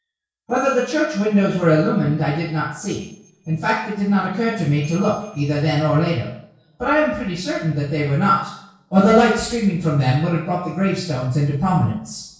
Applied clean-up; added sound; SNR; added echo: neural separator model SepFormer DNS4.